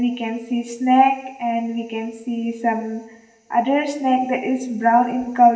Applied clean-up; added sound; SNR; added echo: none; none; none; reverberation time 0.9 s.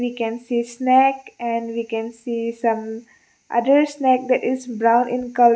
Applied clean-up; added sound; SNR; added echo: none; none; none; none.